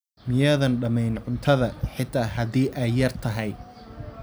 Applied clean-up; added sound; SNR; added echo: none; none; none; none.